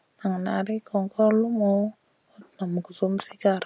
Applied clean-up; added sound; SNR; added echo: none; none; none; none.